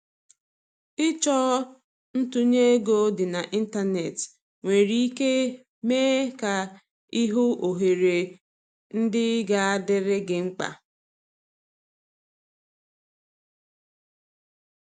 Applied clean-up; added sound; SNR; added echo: none; none; none; none.